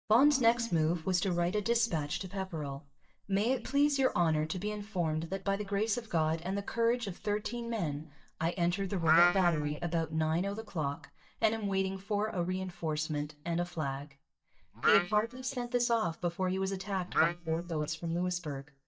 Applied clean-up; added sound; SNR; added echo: neural mask model DeepFilterNet 3.